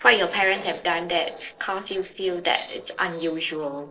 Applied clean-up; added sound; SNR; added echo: neural separator model SepFormer DNS4.